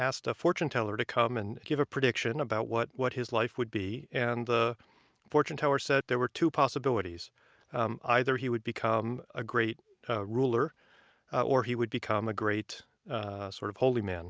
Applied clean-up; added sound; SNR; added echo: none; none; none; none.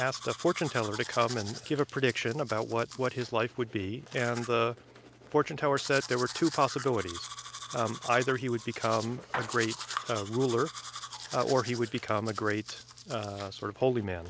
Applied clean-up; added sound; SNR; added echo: none; Domestic sounds, home sounds; 12 dB; none.